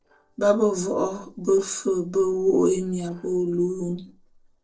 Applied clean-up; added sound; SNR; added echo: neural separator model SepFormer DNS4.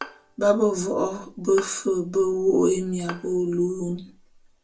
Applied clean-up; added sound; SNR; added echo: none; Bowed string instrument; 20 dB; reverberation time 0.2 s.